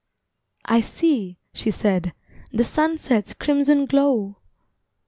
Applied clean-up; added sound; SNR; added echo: none; none; none; none.